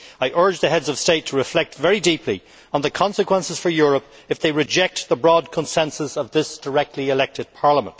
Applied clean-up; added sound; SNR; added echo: none; none; none; none.